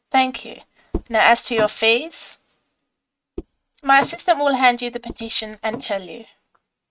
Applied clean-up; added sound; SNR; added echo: neural mask model RNNoise.